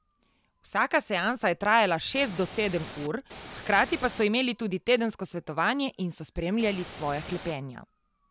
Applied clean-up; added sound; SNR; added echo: none; Ocean / Boat, Water vehicle; 14 dB; none.